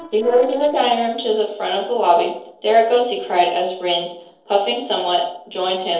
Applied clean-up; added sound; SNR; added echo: neural separator model SepFormer DNS4.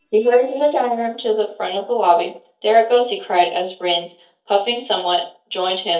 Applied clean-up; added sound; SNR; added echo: neural mask model DeepFilterNet 3.